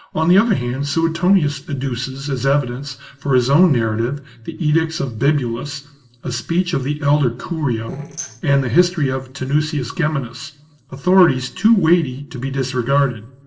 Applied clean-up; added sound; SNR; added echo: neural separator model SepFormer DNS4.